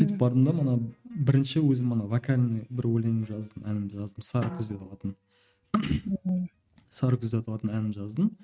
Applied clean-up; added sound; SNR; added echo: neural mask model RNNoise.